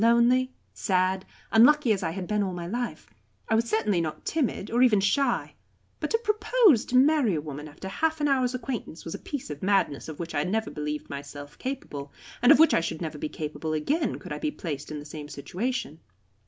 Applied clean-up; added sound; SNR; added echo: none; none; none; none.